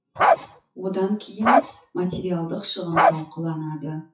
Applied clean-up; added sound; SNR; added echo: classical method WPE with log-MMSE.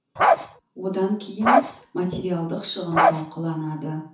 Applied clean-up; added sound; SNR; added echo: none; Bark; -4 dB; reverberation time 0.9 s.